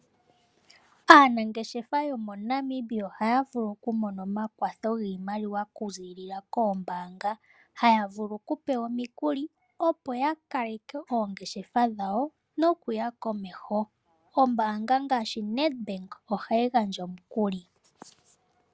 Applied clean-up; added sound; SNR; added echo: none; none; none; none.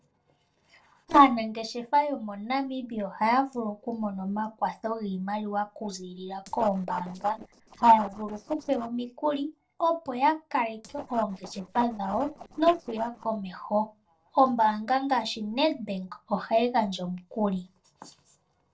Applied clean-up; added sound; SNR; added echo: neural separator model SepFormer DNS4.